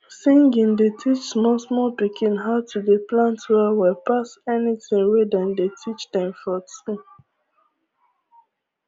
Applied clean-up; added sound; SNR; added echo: none; none; none; none.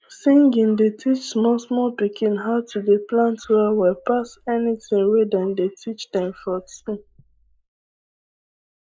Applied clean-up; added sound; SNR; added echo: neural mask model Resemble Enhance denoiser.